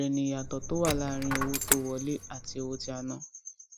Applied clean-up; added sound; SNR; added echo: none; Coin (dropping); 2 dB; none.